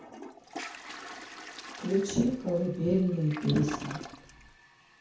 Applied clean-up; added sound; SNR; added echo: none; Toilet flush; 12 dB; reverberation time 0.6 s.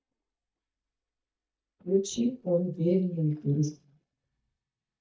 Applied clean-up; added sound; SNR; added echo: neural mask model DeepFilterNet 3.